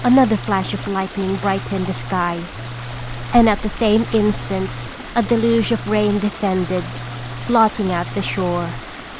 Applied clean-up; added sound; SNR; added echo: none; Telephone + Stream; 9 dB; none.